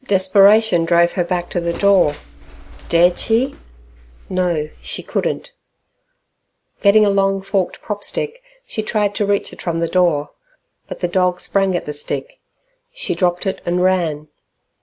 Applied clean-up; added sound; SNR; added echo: none; Bird; 18 dB; none.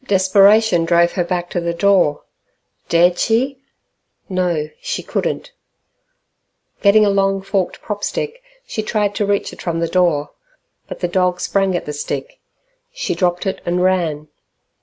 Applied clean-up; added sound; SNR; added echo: none; none; none; none.